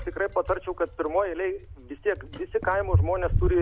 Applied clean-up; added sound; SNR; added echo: none; Bicycle; 2 dB; none.